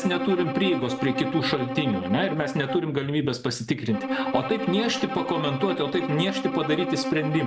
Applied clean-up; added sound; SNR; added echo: none; Bowed string instrument; 5 dB; none.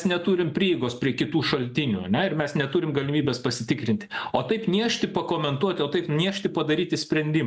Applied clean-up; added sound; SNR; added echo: none; none; none; none.